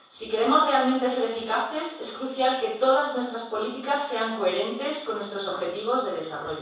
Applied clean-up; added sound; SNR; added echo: none; none; none; reverberation time 0.7 s.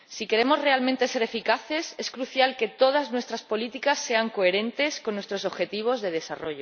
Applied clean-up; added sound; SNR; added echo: none; none; none; none.